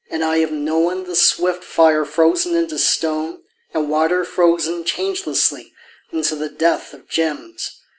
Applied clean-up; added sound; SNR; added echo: none; none; none; none.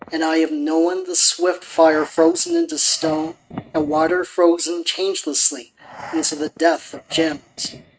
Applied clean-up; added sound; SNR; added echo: neural mask model RNNoise.